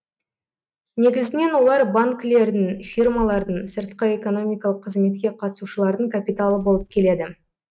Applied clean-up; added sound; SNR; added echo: neural mask model RNNoise.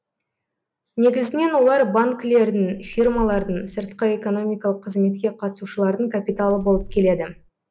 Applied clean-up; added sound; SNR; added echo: none; Bird; 14 dB; none.